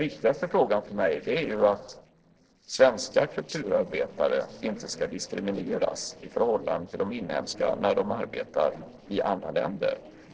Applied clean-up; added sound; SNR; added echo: neural separator model SepFormer DNS4.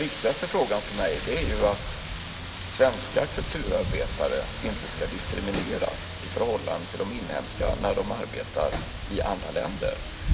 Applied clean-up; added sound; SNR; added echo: none; Rain; 4 dB; reverberation time 1.8 s.